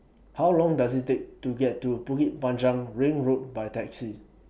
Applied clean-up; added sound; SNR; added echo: none; none; none; none.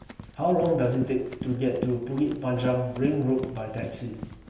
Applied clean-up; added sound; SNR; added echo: none; Run; 12 dB; reverberation time 0.9 s.